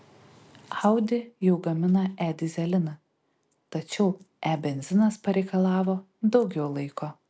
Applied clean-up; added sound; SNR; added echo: none; none; none; none.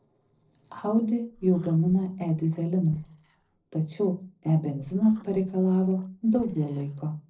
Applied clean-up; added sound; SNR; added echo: neural separator model SepFormer DNS4.